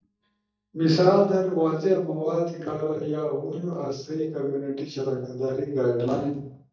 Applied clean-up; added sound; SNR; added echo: neural mask model DeepFilterNet 3.